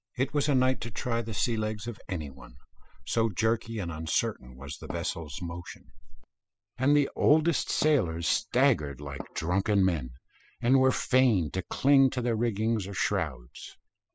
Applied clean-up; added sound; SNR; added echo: classical method spectral subtraction.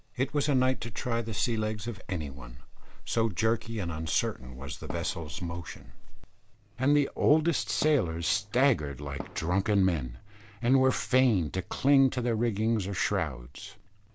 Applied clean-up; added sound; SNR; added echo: none; Fireworks; 19 dB; none.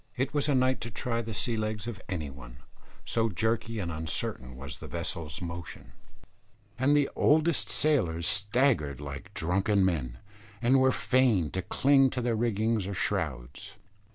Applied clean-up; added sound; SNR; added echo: none; none; none; none.